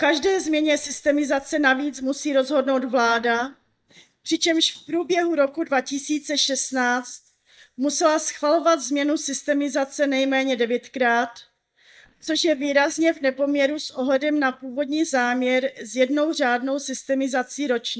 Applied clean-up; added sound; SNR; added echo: neural mask model DeepFilterNet 3.